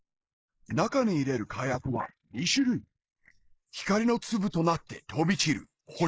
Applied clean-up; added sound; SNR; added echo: neural mask model Resemble Enhance denoiser.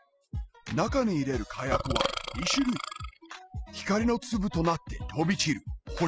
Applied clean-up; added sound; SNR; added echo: classical method spectral subtraction.